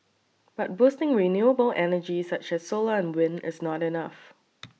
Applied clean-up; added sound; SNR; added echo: none; none; none; none.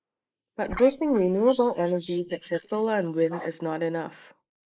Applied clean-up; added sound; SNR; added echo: neural mask model Resemble Enhance denoiser.